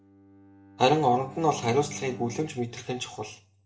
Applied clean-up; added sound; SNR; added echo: none; Bowed string instrument; 19 dB; reverberation time 0.3 s.